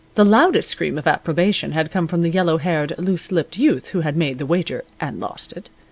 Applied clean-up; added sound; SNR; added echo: none; none; none; none.